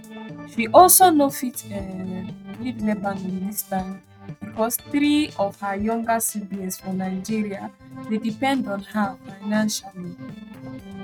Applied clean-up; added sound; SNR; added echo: neural mask model RNNoise.